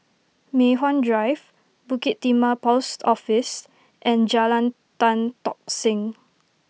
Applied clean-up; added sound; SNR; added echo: none; none; none; none.